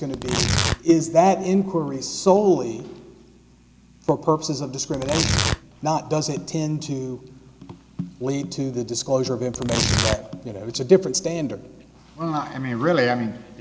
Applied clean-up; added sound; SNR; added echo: none; Tearing; 3 dB; none.